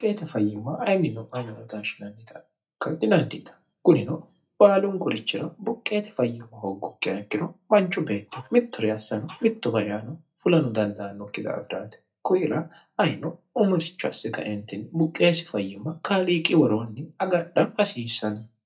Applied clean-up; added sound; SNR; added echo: neural mask model DeepFilterNet 3.